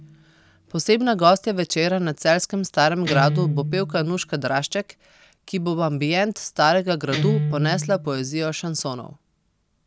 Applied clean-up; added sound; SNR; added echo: none; Guitar; 8 dB; none.